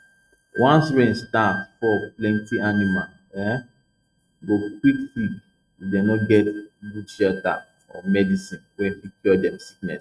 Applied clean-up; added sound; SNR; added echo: neural mask model RNNoise.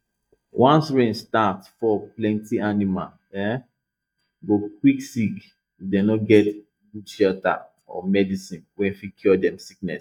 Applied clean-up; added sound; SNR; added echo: neural mask model DeepFilterNet 3.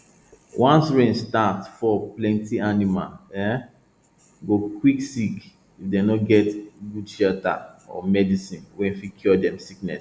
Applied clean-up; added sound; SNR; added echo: none; none; none; none.